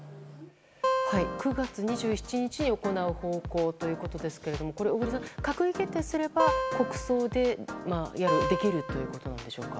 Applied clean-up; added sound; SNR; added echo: none; Acoustic guitar; 2 dB; none.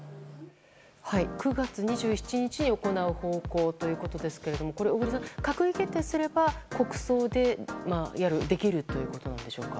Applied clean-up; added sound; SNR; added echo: none; none; none; none.